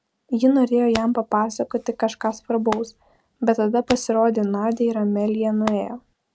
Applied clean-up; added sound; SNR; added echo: none; Hands; 17 dB; none.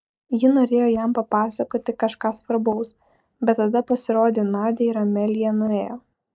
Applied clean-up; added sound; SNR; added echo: neural mask model DeepFilterNet 3.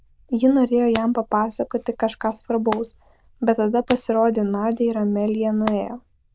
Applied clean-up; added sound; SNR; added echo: neural diffusion model UNIVERSE++.